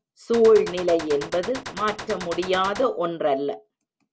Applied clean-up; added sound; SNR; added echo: none; Gunshot, gunfire; 12 dB; none.